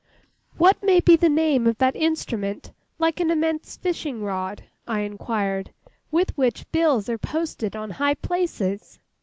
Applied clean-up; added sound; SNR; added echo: neural mask model Resemble Enhance denoiser.